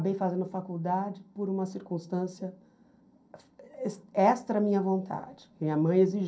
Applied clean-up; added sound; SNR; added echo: none; none; none; reverberation time 0.3 s.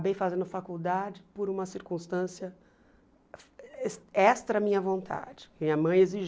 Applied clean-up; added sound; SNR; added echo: none; none; none; none.